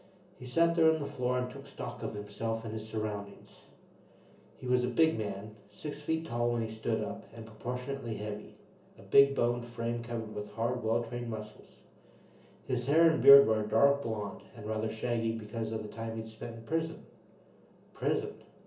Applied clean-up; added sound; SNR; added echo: none; none; none; reverberation time 0.8 s.